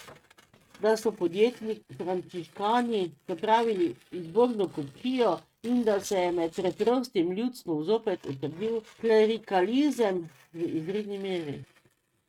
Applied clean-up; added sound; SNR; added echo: neural mask model RNNoise.